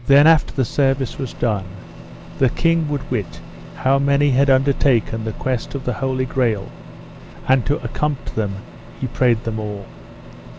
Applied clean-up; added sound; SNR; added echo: none; Microwave oven; 17 dB; none.